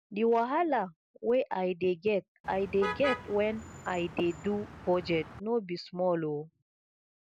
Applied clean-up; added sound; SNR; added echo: none; Motor vehicle (road); 10 dB; none.